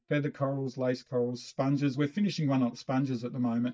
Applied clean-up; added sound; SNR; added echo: neural mask model DeepFilterNet 3.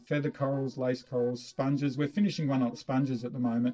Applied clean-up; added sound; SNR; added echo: neural separator model SepFormer DNS4.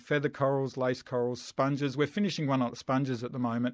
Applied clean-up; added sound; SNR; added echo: none; none; none; none.